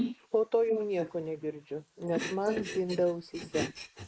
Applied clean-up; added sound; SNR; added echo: neural mask model Resemble Enhance denoiser.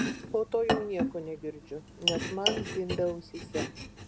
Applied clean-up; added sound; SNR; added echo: none; Domestic sounds, home sounds; 0 dB; none.